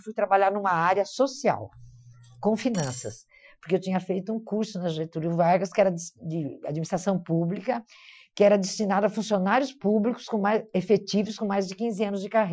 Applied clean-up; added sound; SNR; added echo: classical method Wiener filter.